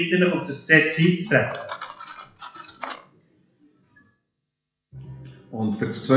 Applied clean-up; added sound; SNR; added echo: classical method WPE with log-MMSE.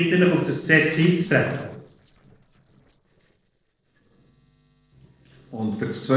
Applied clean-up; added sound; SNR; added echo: neural separator model SepFormer DNS4.